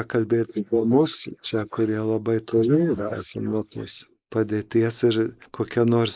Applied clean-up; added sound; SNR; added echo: neural mask model Resemble Enhance denoiser.